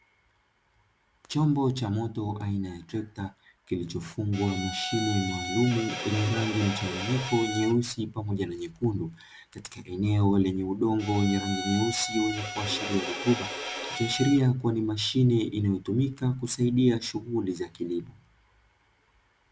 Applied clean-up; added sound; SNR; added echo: none; Bowed string instrument; 7 dB; none.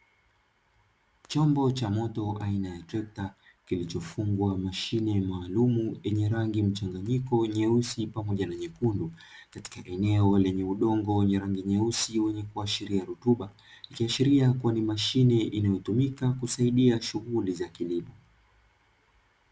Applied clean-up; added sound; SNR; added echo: none; none; none; none.